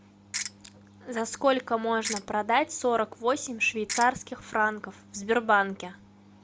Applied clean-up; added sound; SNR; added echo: none; Ratchet, pawl; 7 dB; none.